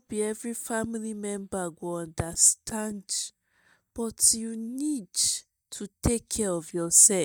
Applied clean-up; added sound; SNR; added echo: neural mask model DeepFilterNet 3.